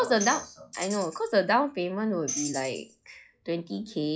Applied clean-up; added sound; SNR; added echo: classical method log-MMSE.